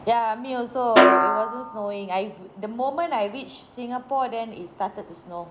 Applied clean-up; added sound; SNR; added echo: none; Snare drum; -5 dB; none.